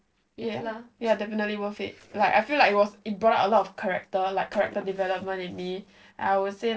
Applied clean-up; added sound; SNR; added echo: neural separator model SepFormer DNS4.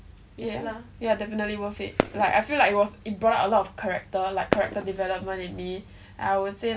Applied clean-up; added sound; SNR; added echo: none; Fireworks; 7 dB; none.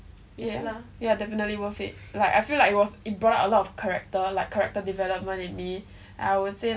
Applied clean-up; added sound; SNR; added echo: none; none; none; none.